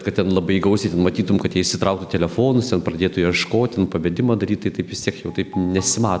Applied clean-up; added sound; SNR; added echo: none; none; none; none.